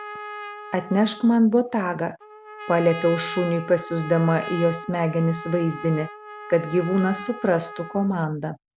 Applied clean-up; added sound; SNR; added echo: none; Trumpet; 14 dB; none.